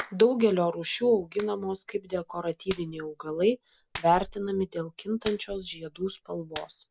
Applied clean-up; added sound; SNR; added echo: none; Clapping; 18 dB; none.